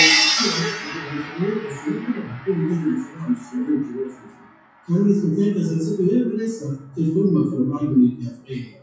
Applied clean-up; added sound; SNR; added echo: classical method WPE with log-MMSE.